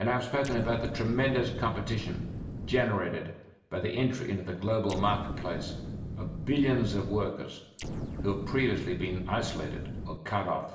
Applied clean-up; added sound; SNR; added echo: none; Explosion; 6 dB; reverberation time 0.8 s.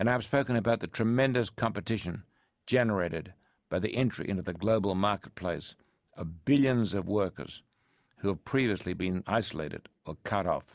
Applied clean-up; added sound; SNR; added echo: none; none; none; none.